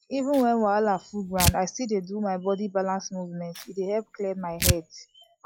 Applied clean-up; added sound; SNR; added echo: classical method log-MMSE.